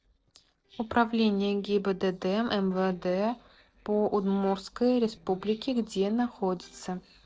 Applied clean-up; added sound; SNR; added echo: neural separator model SepFormer DNS4.